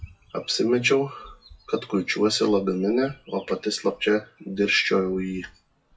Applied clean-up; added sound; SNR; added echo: classical method WPE with log-MMSE.